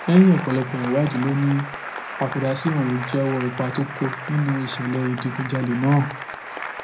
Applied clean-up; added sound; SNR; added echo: none; Applause / Cheering; 10 dB; reverberation time 0.4 s.